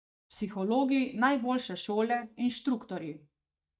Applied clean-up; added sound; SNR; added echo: neural mask model DeepFilterNet 3.